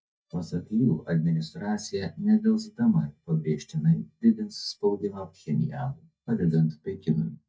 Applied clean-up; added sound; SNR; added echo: neural mask model DeepFilterNet 3.